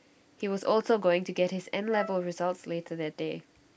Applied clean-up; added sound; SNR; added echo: none; Wind instrument, woodwind instrument; 14 dB; none.